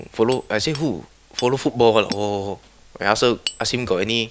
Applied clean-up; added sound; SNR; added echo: none; Hammer; 17 dB; none.